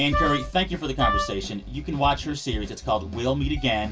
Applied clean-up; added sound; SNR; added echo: none; Wind instrument, woodwind instrument; 2 dB; reverberation time 0.1 s.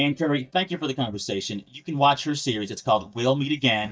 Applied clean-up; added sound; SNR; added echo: neural mask model DeepFilterNet 3.